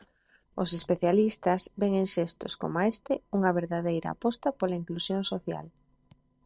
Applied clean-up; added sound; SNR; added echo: neural separator model SepFormer DNS4.